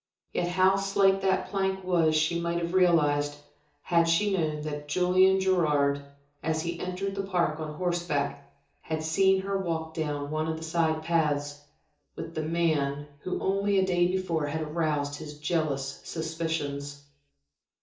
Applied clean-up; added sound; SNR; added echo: none; none; none; reverberation time 0.6 s.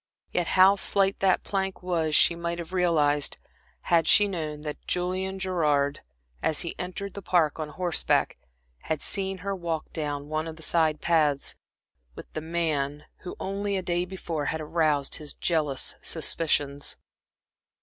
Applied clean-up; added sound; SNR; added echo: none; none; none; none.